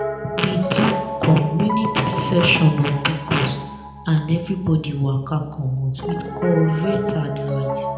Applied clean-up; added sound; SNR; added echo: none; Piano; 8 dB; reverberation time 0.7 s.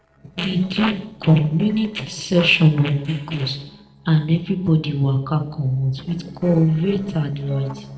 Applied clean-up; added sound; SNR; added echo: neural separator model SepFormer DNS4.